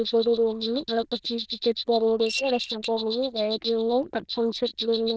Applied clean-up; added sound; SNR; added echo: neural diffusion model UNIVERSE++.